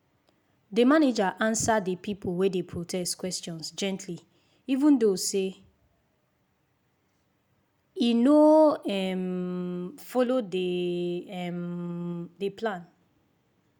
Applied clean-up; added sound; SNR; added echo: none; none; none; none.